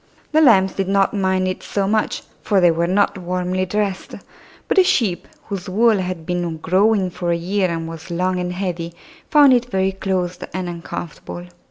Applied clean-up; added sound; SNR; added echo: none; none; none; none.